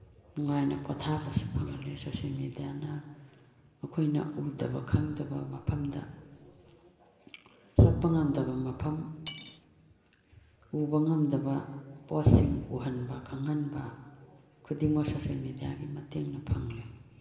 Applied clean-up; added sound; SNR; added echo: none; Cutlery, silverware / Dishes, pots, and pans; 15 dB; reverberation time 1.9 s.